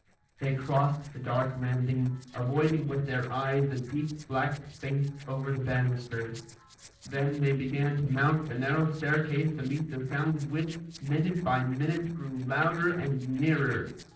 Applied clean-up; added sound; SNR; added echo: neural separator model SepFormer DNS4.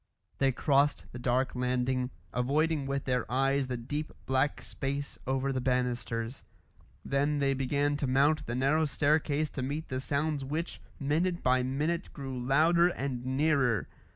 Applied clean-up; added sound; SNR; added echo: none; none; none; none.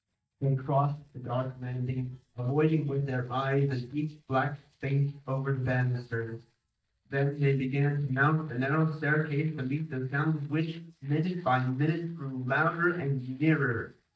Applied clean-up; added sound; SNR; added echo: neural mask model DeepFilterNet 3.